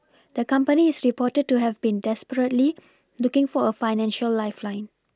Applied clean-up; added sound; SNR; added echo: none; none; none; none.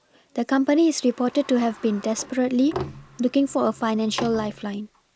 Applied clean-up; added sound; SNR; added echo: none; Sliding door; 16 dB; none.